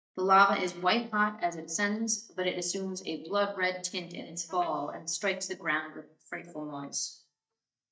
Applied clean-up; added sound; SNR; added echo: neural mask model DeepFilterNet 3.